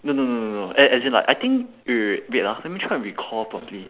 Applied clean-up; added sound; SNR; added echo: none; none; none; none.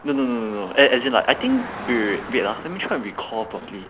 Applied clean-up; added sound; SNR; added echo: none; Car passing by; 14 dB; none.